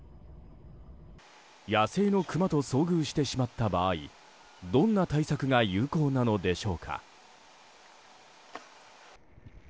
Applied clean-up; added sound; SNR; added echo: none; none; none; none.